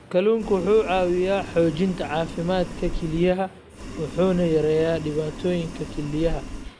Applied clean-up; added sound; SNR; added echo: none; Boiling; 10 dB; none.